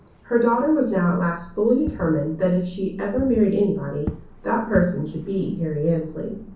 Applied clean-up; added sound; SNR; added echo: none; Fireworks; 16 dB; reverberation time 0.6 s.